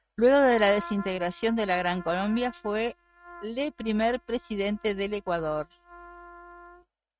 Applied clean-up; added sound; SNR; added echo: neural mask model RNNoise.